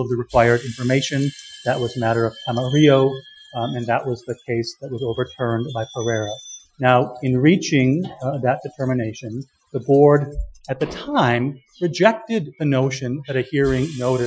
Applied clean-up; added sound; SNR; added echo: classical method Wiener filter.